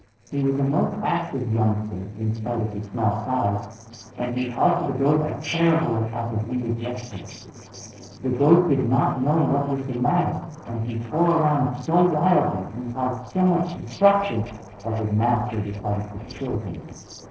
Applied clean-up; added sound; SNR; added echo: neural separator model SepFormer DNS4.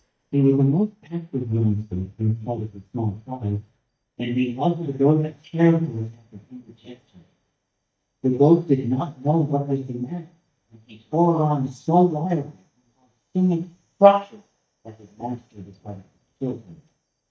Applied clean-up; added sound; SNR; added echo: neural mask model DeepFilterNet 3.